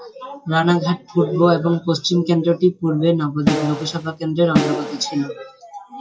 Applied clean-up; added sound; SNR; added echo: classical method WPE with log-MMSE.